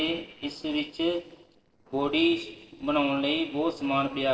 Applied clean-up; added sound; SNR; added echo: neural separator model SepFormer DNS4.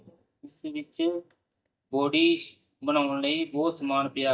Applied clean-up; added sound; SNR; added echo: neural mask model DeepFilterNet 3.